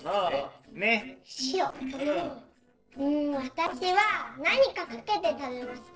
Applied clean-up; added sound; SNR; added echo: neural separator model SepFormer DNS4.